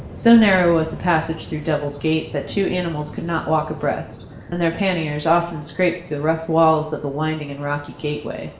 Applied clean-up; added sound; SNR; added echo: none; Waves, surf; 17 dB; reverberation time 0.7 s.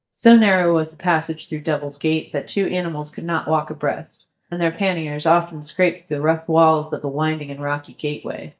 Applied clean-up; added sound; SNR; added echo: neural mask model DeepFilterNet 3.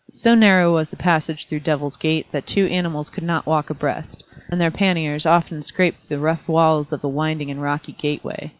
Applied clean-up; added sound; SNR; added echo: none; none; none; none.